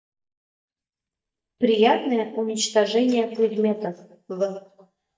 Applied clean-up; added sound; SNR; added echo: neural mask model DeepFilterNet 3.